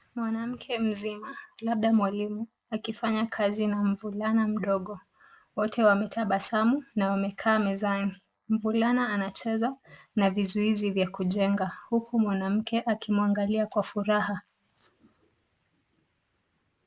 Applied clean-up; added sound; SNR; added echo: neural mask model Resemble Enhance denoiser.